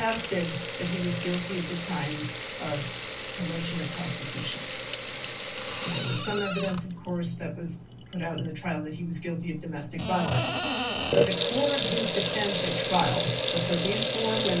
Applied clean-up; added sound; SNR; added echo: none; Sink (filling or washing) / Water tap, faucet; -4 dB; reverberation time 0.1 s.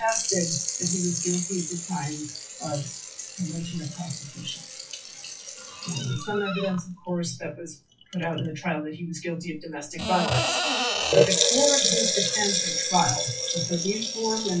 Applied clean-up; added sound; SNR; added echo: classical method WPE with log-MMSE.